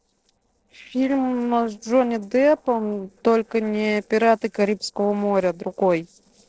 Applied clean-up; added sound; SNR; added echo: neural separator model SepFormer DNS4.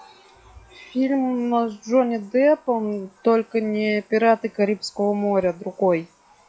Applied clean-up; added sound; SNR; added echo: classical method log-MMSE.